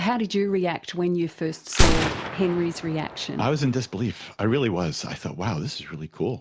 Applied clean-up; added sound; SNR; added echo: none; Gunshot, gunfire; 3 dB; none.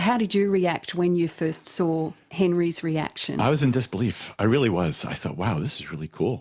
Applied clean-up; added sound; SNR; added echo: none; none; none; none.